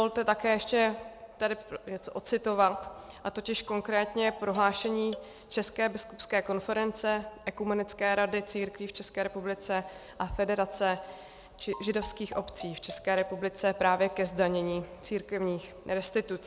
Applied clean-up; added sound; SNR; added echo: none; Marimba, xylophone; 15 dB; none.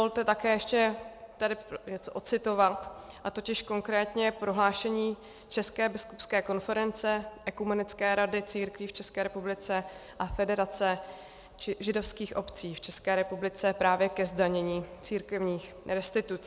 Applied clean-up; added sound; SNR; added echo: none; none; none; none.